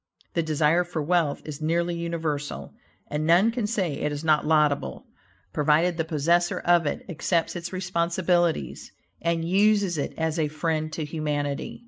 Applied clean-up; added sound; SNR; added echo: neural mask model Resemble Enhance denoiser.